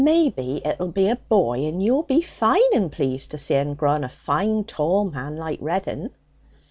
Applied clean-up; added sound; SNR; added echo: none; none; none; none.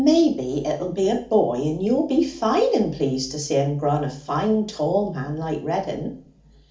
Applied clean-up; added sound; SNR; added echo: none; none; none; reverberation time 0.4 s.